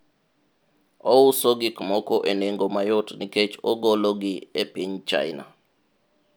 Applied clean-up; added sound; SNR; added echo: none; none; none; none.